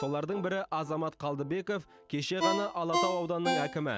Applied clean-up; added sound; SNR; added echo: none; Ringtone; 3 dB; none.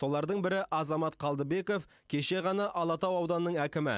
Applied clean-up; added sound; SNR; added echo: none; none; none; none.